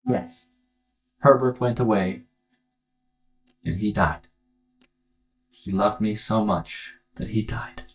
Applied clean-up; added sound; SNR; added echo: neural mask model DeepFilterNet 3.